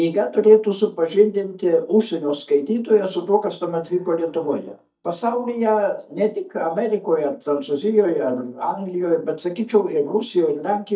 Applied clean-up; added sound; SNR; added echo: neural mask model DeepFilterNet 3.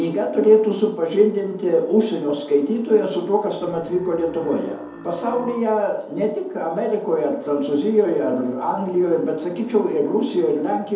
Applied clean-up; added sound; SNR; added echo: none; Burping, eructation; 18 dB; reverberation time 2.0 s.